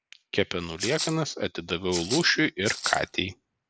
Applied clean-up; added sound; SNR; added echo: none; Rattle (instrument); 6 dB; none.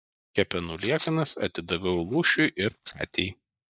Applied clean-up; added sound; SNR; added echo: neural mask model DeepFilterNet 3.